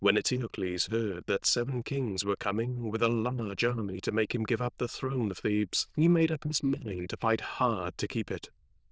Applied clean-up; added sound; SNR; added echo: neural diffusion model UNIVERSE++.